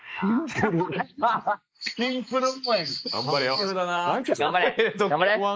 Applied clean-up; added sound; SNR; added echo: neural mask model Resemble Enhance denoiser.